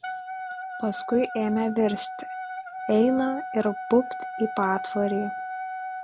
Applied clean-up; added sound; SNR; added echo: none; Wind instrument, woodwind instrument; 8 dB; none.